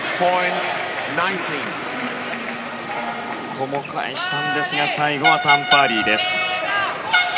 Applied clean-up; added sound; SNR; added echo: none; Wind instrument, woodwind instrument; 20 dB; none.